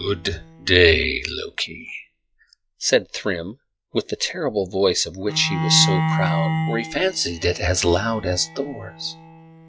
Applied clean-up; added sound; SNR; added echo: classical method log-MMSE.